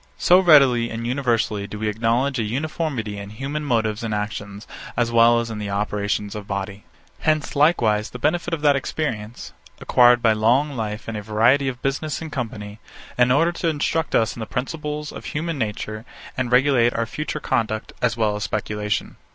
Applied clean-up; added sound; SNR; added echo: none; none; none; none.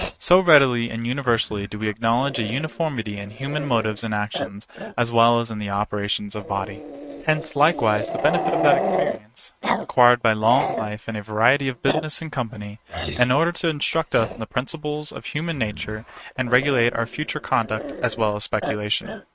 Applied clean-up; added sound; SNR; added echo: neural mask model RNNoise.